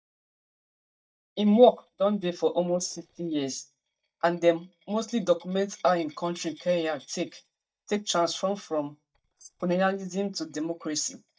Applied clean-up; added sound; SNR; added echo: neural mask model DeepFilterNet 3.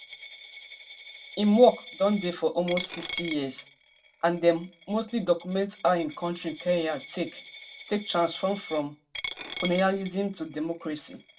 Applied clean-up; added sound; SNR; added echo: none; Coin (dropping); 13 dB; reverberation time 0.2 s.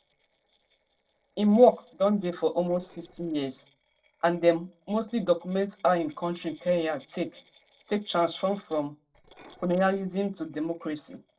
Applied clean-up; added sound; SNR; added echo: neural separator model SepFormer DNS4.